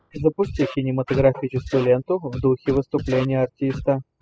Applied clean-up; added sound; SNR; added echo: classical method spectral subtraction.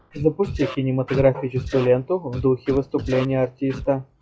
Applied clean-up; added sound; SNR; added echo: classical method log-MMSE.